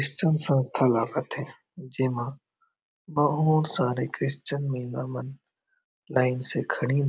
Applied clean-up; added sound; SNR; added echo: none; none; none; none.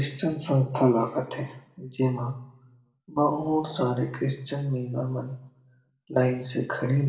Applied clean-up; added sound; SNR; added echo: none; none; none; reverberation time 0.7 s.